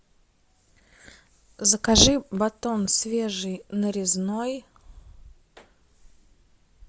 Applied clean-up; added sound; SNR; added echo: none; none; none; none.